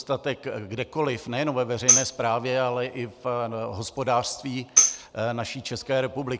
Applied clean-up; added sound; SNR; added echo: none; Tambourine; -2 dB; none.